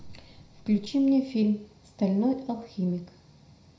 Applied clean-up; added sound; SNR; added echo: none; none; none; reverberation time 0.4 s.